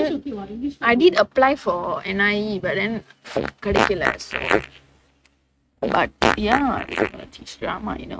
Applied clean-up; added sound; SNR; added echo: neural mask model RNNoise.